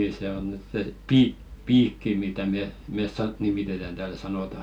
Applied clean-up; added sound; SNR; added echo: none; none; none; none.